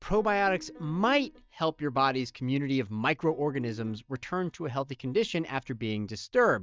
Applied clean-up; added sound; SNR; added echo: neural mask model DeepFilterNet 3.